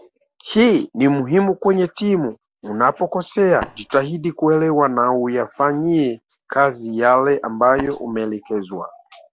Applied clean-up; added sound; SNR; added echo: none; Tap; 14 dB; none.